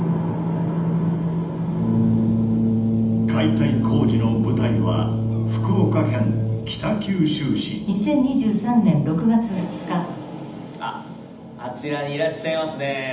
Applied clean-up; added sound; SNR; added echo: none; none; none; reverberation time 0.8 s.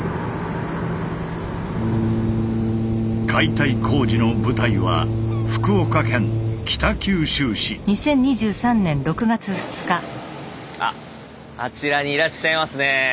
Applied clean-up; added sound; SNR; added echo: none; none; none; none.